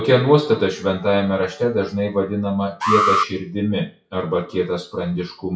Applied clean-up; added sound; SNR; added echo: classical method WPE with log-MMSE.